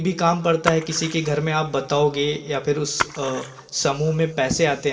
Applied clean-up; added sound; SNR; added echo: none; Splash, splatter; 11 dB; reverberation time 3.0 s.